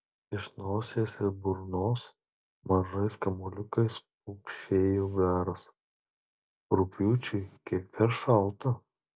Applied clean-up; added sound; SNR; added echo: none; none; none; none.